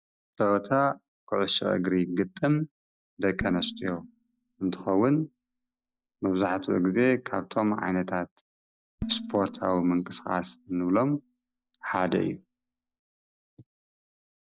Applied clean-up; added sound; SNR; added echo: neural mask model DeepFilterNet 3.